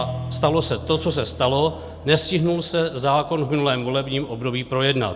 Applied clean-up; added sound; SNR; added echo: none; Guitar; 14 dB; none.